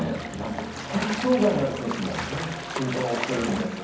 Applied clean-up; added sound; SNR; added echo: none; Gull, seagull / Waves, surf; 7 dB; reverberation time 1.2 s.